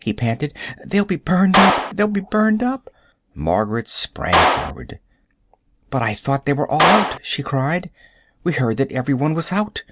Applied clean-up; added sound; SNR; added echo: none; Clapping; 1 dB; none.